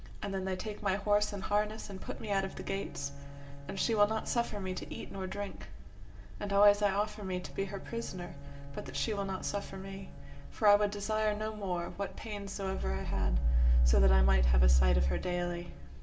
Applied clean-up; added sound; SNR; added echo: none; Bowed string instrument; 20 dB; reverberation time 0.7 s.